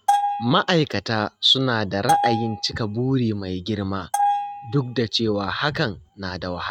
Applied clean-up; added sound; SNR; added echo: neural mask model RNNoise.